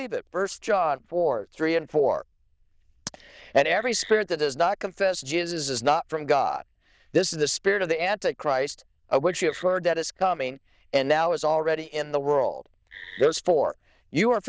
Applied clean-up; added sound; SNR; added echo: neural diffusion model UNIVERSE++.